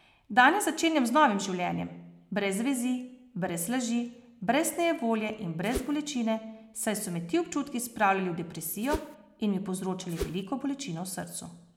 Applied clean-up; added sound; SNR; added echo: none; Whoosh, swoosh, swish; 7 dB; none.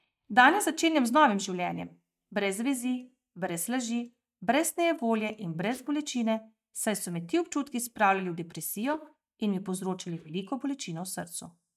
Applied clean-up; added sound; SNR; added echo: neural mask model DeepFilterNet 3.